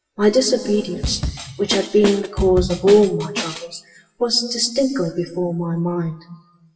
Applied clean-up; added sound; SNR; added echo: classical method WPE with log-MMSE.